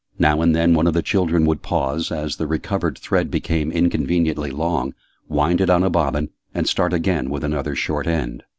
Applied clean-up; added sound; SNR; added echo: none; none; none; none.